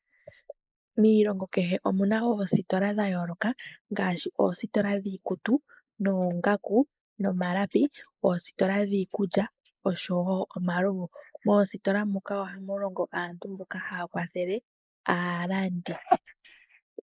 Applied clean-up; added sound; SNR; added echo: neural mask model Resemble Enhance denoiser.